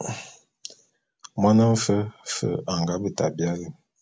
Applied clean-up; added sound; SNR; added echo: none; none; none; none.